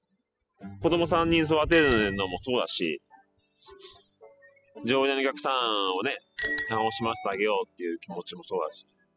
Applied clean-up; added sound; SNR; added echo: classical method spectral subtraction.